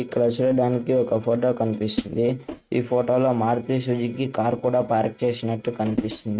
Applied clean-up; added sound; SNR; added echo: neural mask model RNNoise.